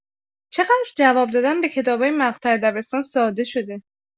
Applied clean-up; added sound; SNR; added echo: none; none; none; none.